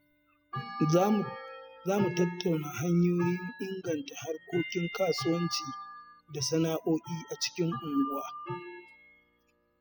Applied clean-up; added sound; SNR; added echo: classical method spectral subtraction.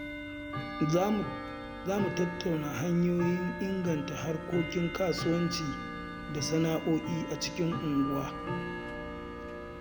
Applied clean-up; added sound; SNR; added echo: none; Tick-tock / Bell; 6 dB; none.